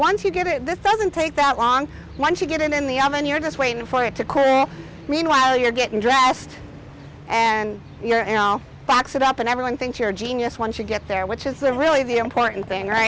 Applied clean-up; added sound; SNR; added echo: none; none; none; none.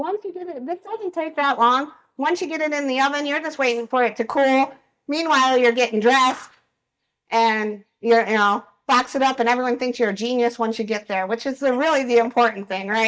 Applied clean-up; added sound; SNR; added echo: neural mask model DeepFilterNet 3.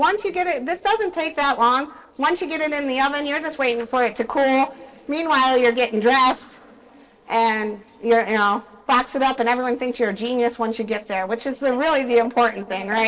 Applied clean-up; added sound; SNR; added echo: neural separator model SepFormer DNS4.